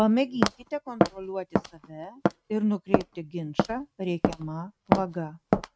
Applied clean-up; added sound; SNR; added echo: neural mask model RNNoise.